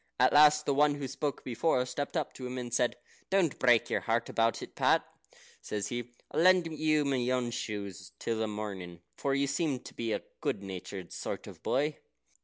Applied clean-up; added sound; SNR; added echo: none; none; none; none.